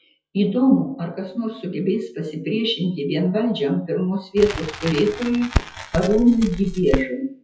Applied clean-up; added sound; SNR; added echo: classical method WPE with log-MMSE.